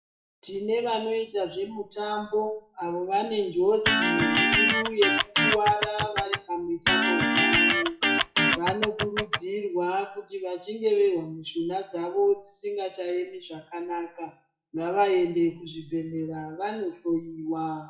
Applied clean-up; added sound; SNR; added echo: classical method WPE with log-MMSE.